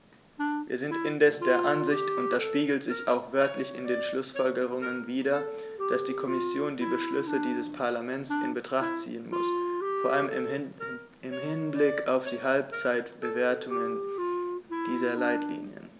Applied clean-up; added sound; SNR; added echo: none; Wind instrument, woodwind instrument; 3 dB; none.